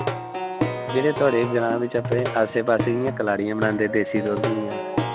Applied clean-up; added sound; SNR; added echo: none; Plucked string instrument; 4 dB; none.